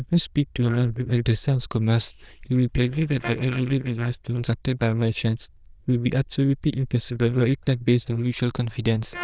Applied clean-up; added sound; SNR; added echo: neural diffusion model UNIVERSE++.